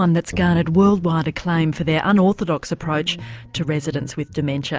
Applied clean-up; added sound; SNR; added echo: none; none; none; none.